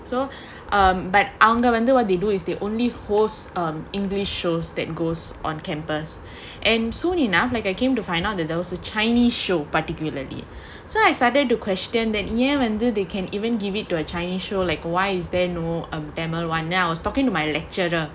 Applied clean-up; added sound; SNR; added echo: none; none; none; none.